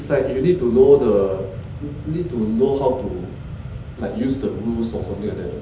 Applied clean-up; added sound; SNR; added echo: none; Mechanisms; 12 dB; reverberation time 1.2 s.